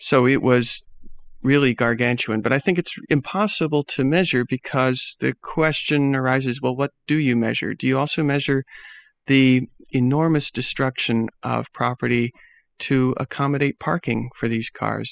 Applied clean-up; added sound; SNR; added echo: classical method spectral subtraction.